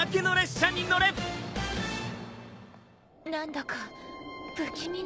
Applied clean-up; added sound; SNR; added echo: none; none; none; none.